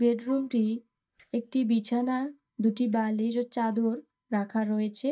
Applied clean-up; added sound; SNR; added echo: neural mask model DeepFilterNet 3.